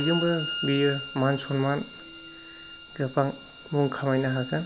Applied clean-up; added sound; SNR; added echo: none; Bowed string instrument; 11 dB; none.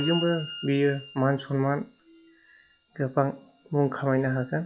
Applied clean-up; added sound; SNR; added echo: classical method log-MMSE.